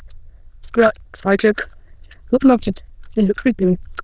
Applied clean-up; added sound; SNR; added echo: neural diffusion model UNIVERSE++.